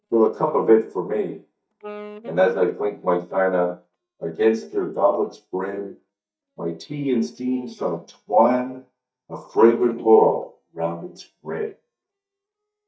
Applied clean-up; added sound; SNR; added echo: neural mask model DeepFilterNet 3.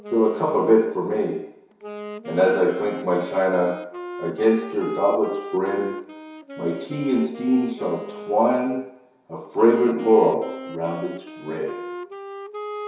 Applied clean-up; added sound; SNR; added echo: none; Wind instrument, woodwind instrument; 13 dB; reverberation time 0.7 s.